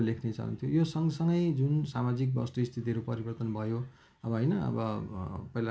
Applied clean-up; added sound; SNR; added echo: none; none; none; none.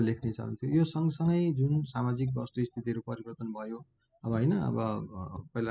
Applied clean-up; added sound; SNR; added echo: classical method spectral subtraction.